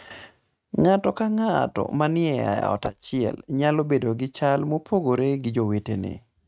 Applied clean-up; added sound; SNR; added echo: neural mask model RNNoise.